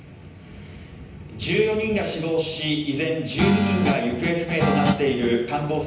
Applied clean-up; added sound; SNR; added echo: none; Guitar; 0 dB; reverberation time 0.9 s.